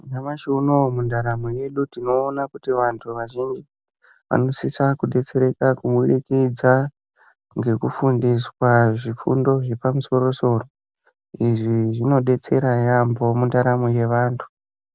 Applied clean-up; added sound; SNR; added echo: none; none; none; none.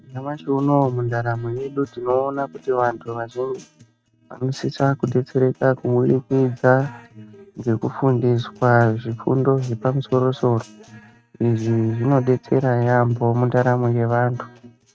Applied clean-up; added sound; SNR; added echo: neural mask model RNNoise.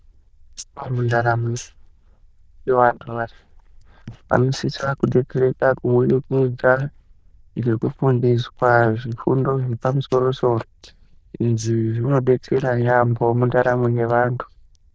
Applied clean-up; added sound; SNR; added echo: neural diffusion model UNIVERSE++.